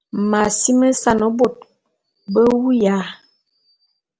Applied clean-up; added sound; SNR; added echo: none; none; none; none.